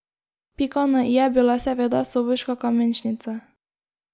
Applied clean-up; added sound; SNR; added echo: none; none; none; none.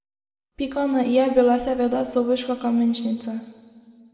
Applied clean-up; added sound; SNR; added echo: none; none; none; reverberation time 1.7 s.